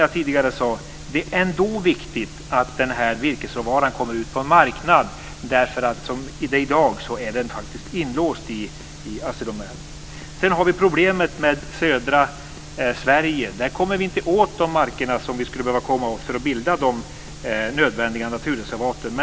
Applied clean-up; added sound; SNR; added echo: none; none; none; none.